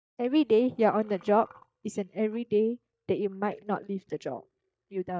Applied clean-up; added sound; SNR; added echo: neural mask model DeepFilterNet 3.